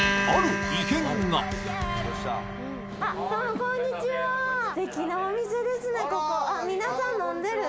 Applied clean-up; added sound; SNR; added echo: none; Acoustic guitar; 6 dB; none.